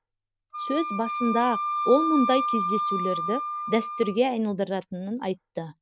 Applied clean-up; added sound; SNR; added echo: none; Wind instrument, woodwind instrument; 4 dB; none.